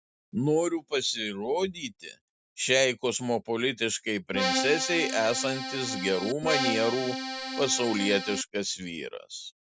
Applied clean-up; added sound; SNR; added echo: none; Accordion; 3 dB; none.